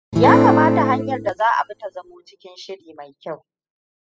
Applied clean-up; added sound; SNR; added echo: classical method spectral subtraction.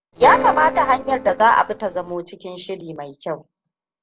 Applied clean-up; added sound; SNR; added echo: neural separator model SepFormer DNS4.